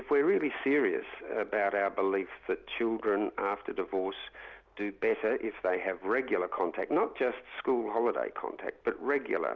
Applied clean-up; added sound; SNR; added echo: none; none; none; none.